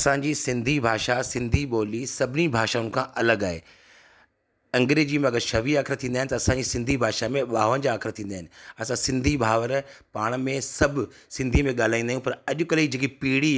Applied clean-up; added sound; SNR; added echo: none; none; none; none.